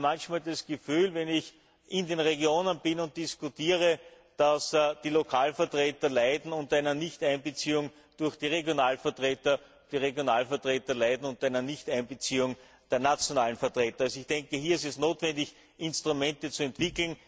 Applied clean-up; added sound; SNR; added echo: none; none; none; none.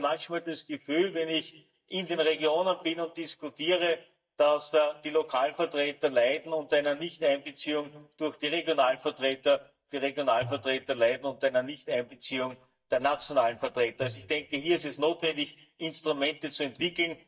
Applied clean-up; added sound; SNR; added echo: neural mask model DeepFilterNet 3.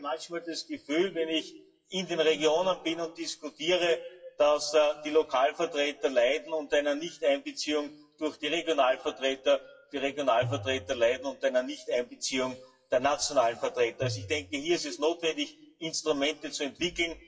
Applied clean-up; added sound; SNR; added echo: classical method WPE with log-MMSE.